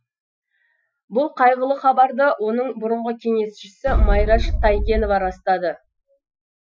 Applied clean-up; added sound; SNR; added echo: classical method Wiener filter.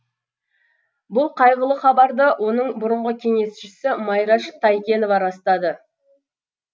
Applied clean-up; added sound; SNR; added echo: none; none; none; none.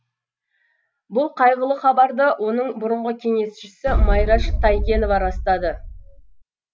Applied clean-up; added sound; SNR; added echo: none; Boom; 0 dB; none.